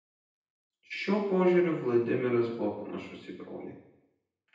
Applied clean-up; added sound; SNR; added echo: none; none; none; reverberation time 0.9 s.